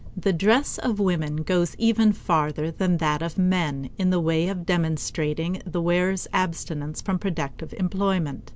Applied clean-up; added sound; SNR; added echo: none; none; none; none.